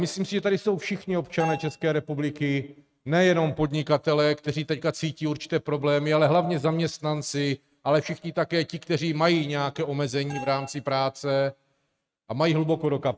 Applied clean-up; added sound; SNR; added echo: neural mask model RNNoise.